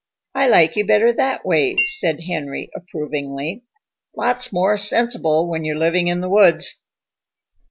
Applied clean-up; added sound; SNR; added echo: none; Chink, clink; 8 dB; none.